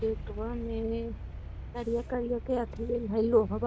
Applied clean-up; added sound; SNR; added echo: none; Traffic noise, roadway noise; 8 dB; none.